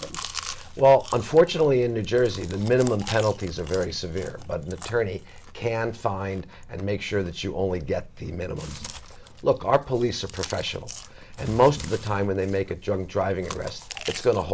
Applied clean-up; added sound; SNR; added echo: none; Chewing, mastication; 15 dB; none.